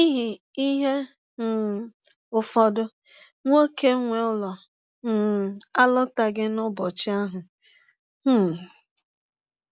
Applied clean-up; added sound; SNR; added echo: none; none; none; none.